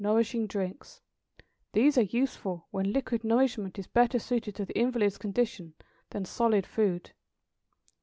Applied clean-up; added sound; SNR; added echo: none; none; none; none.